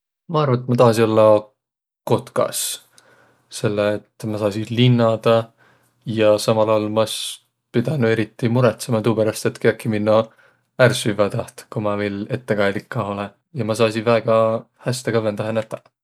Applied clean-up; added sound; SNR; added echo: none; none; none; none.